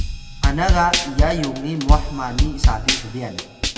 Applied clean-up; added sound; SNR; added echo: none; Drum / Drum kit; -4 dB; reverberation time 1.7 s.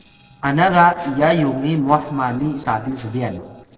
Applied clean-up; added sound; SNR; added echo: neural separator model SepFormer DNS4.